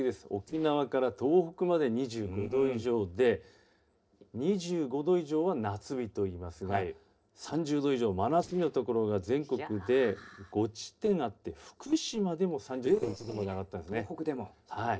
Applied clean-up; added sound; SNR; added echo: neural separator model SepFormer DNS4.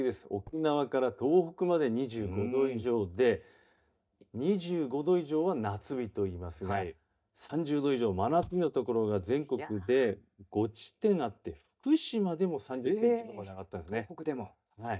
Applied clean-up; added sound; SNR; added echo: neural mask model DeepFilterNet 3.